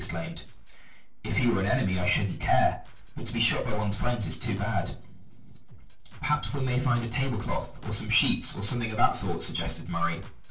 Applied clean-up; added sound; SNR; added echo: neural separator model SepFormer DNS4.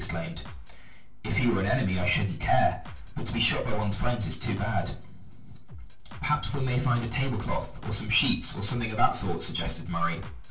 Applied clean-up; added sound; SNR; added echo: none; Drum kit; 19 dB; reverberation time 0.3 s.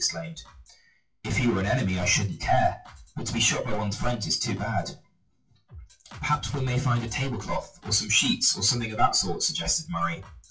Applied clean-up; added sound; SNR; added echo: classical method WPE with log-MMSE.